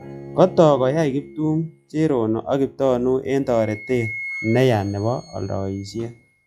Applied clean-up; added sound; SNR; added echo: classical method log-MMSE.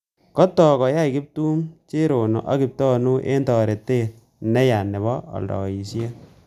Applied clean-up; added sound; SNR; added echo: none; none; none; none.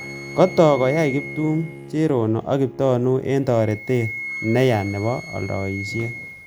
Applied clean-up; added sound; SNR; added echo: none; Wind instrument, woodwind instrument + Bowed string instrument; 13 dB; none.